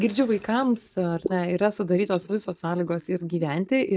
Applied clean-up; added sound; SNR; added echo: neural mask model DeepFilterNet 3.